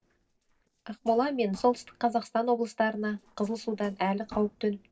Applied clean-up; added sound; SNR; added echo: neural separator model SepFormer DNS4.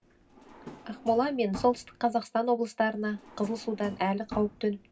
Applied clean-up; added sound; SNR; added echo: none; Drawer open or close; 16 dB; reverberation time 0.4 s.